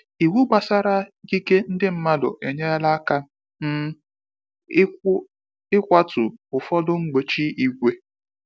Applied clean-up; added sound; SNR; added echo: none; none; none; none.